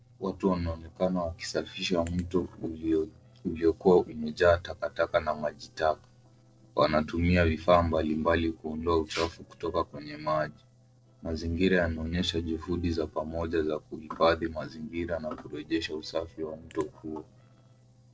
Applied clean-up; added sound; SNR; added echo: neural separator model SepFormer DNS4.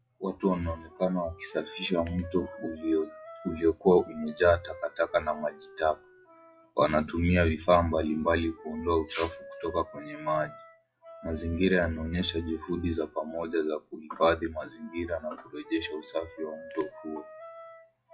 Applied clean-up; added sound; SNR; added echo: classical method log-MMSE.